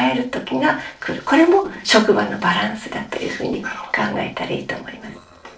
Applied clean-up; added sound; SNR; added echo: neural separator model SepFormer DNS4.